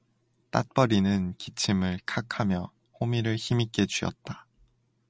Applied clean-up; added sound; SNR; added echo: none; none; none; none.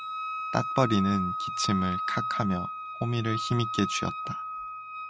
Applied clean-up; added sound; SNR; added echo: none; Wind instrument, woodwind instrument; 3 dB; none.